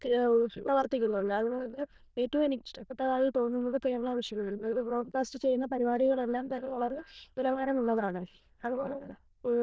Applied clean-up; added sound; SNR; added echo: neural diffusion model UNIVERSE++.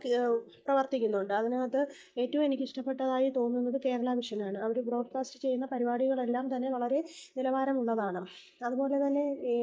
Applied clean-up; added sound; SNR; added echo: neural mask model DeepFilterNet 3.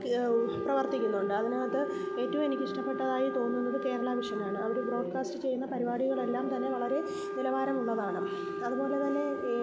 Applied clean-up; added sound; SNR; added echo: none; Wind instrument, woodwind instrument; 6 dB; none.